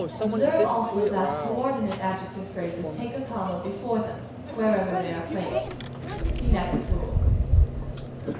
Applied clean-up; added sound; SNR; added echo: none; Microwave oven; -1 dB; reverberation time 0.7 s.